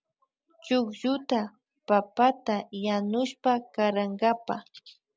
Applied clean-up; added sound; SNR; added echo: none; none; none; none.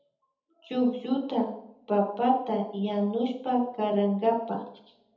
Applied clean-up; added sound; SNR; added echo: none; none; none; reverberation time 0.7 s.